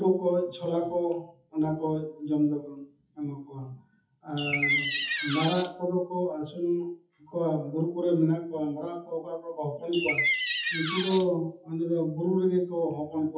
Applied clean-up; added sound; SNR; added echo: classical method WPE with log-MMSE.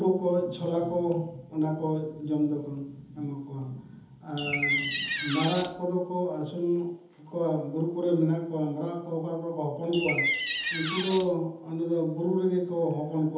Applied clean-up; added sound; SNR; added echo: none; Door; 2 dB; reverberation time 1.3 s.